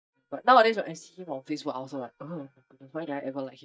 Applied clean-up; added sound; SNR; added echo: neural mask model DeepFilterNet 3.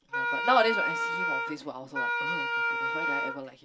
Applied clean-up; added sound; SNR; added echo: none; Wind instrument, woodwind instrument; -2 dB; reverberation time 0.1 s.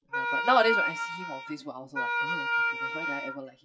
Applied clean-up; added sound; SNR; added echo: classical method WPE with log-MMSE.